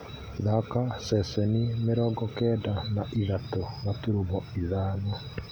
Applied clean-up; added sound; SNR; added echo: none; none; none; none.